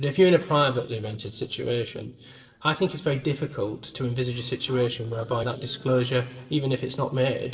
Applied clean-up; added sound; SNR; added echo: neural separator model SepFormer DNS4.